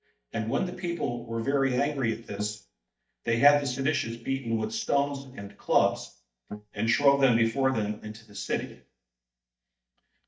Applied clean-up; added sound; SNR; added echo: neural mask model DeepFilterNet 3.